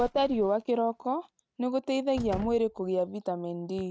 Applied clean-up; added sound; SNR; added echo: neural mask model RNNoise.